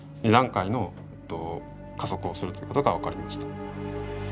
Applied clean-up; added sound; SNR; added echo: none; none; none; none.